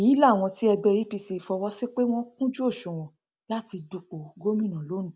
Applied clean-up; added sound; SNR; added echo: none; none; none; none.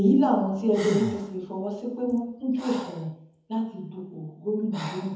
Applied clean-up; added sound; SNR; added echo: none; Breathing; 15 dB; reverberation time 1.0 s.